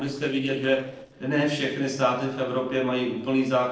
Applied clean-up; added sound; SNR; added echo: neural separator model SepFormer DNS4.